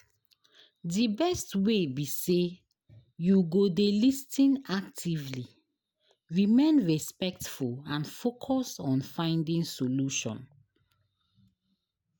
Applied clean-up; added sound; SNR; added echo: none; none; none; none.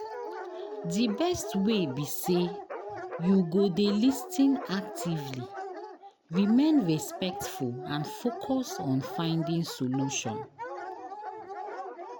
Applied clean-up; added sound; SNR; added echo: none; Dog; 10 dB; none.